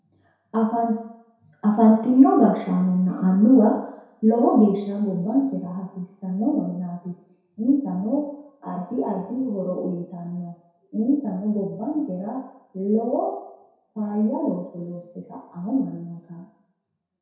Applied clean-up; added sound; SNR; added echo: none; none; none; reverberation time 0.7 s.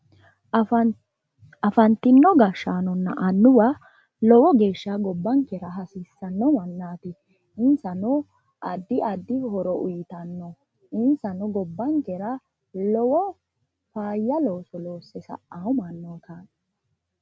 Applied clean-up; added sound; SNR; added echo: none; none; none; none.